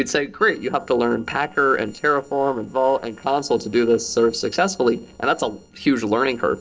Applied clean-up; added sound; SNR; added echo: neural separator model SepFormer DNS4.